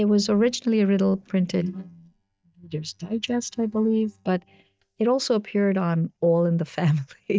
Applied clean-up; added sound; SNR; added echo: neural mask model DeepFilterNet 3.